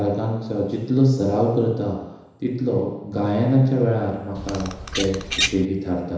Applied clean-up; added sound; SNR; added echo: none; Bird vocalization, bird call, bird song; 5 dB; reverberation time 1.0 s.